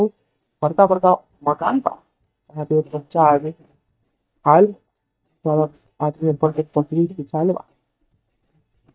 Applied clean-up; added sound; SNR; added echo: neural mask model DeepFilterNet 3.